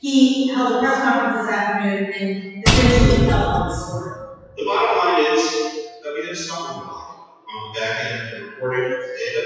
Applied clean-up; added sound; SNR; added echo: classical method WPE with log-MMSE.